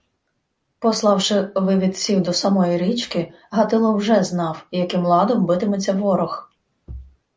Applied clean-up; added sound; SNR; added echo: none; none; none; none.